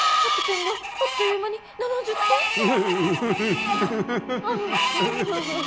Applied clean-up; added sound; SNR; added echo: none; Screech; 0 dB; none.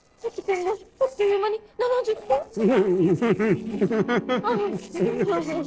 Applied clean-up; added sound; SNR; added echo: neural separator model SepFormer DNS4.